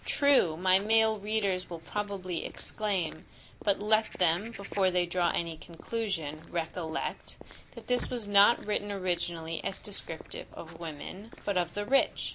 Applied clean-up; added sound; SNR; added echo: none; Walk, footsteps / Bird vocalization, bird call, bird song; 17 dB; none.